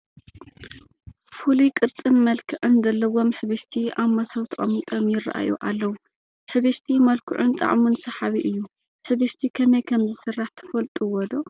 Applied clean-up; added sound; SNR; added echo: none; none; none; none.